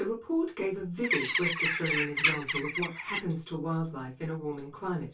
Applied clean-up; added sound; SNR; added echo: none; Bird; -3 dB; reverberation time 0.1 s.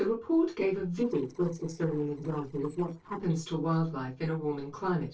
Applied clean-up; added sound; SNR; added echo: neural separator model SepFormer DNS4.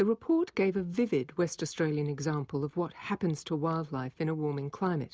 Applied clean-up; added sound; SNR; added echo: none; none; none; none.